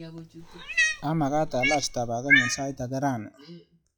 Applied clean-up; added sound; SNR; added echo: classical method log-MMSE.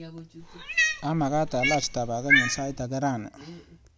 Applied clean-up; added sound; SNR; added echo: none; Cat; -2 dB; none.